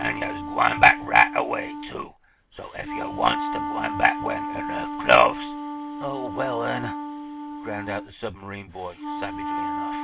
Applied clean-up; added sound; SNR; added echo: none; Wind instrument, woodwind instrument; 7 dB; none.